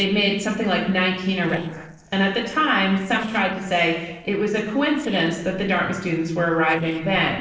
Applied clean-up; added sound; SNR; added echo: neural separator model SepFormer DNS4.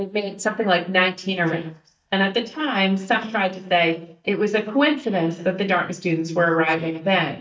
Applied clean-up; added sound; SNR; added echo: neural mask model DeepFilterNet 3.